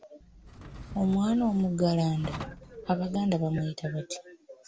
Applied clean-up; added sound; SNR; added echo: none; Drawer open or close; 15 dB; none.